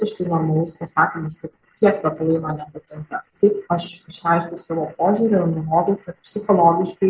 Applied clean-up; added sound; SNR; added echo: none; none; none; none.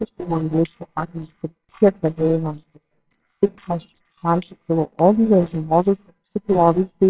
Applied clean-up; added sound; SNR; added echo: neural separator model SepFormer WHAMR!.